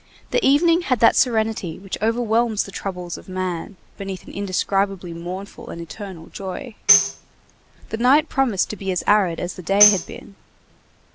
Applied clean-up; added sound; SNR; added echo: none; Tambourine; 1 dB; none.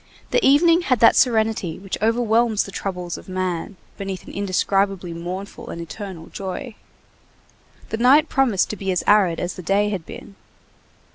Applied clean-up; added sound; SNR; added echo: none; none; none; none.